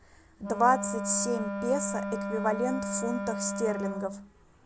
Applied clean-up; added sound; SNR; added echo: none; Wind instrument, woodwind instrument; 4 dB; none.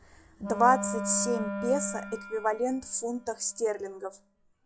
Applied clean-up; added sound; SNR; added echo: classical method log-MMSE.